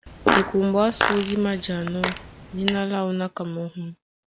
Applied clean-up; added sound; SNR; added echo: none; Fart; 1 dB; none.